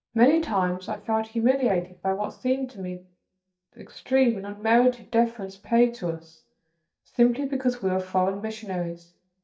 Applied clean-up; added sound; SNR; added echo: neural mask model DeepFilterNet 3.